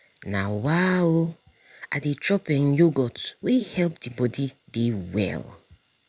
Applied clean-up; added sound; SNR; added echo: none; none; none; none.